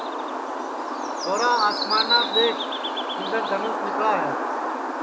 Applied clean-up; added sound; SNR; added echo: none; Bird; -1 dB; none.